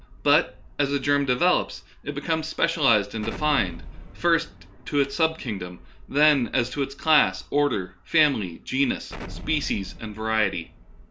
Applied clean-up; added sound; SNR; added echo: none; Explosion; 16 dB; none.